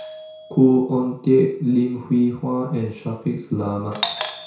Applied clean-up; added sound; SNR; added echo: none; Doorbell; 10 dB; reverberation time 0.6 s.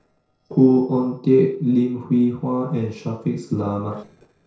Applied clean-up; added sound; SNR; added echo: neural separator model SepFormer DNS4.